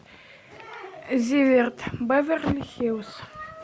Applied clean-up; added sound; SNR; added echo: none; none; none; none.